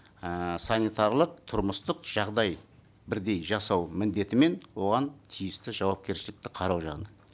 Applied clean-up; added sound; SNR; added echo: none; none; none; none.